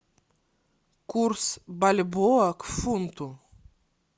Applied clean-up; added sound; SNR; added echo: none; none; none; none.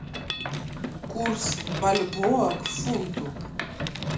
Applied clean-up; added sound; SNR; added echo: none; Mechanisms; 3 dB; reverberation time 0.3 s.